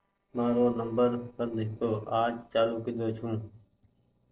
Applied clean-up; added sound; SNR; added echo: neural separator model SepFormer DNS4.